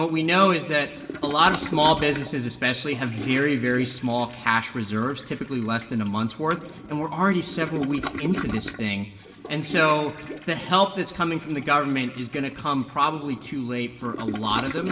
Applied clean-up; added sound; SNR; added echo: none; Toilet flush; 12 dB; reverberation time 2.2 s.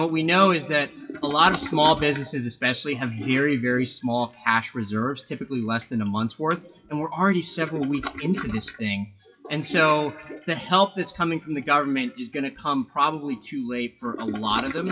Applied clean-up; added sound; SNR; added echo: classical method WPE with log-MMSE.